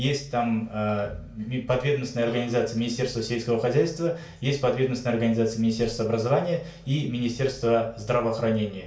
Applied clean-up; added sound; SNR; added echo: none; none; none; reverberation time 0.3 s.